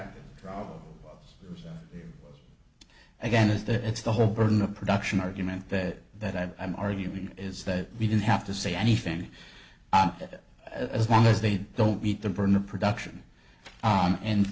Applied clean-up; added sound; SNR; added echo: none; none; none; none.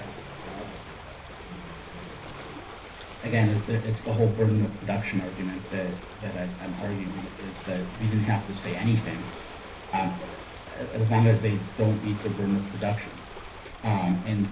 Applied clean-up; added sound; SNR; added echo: none; Ocean; 13 dB; reverberation time 0.3 s.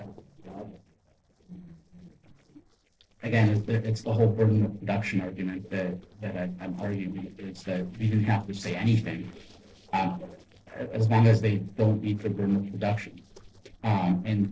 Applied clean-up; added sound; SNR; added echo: neural separator model SepFormer DNS4.